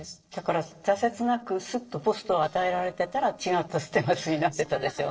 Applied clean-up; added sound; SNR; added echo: neural separator model SepFormer DNS4.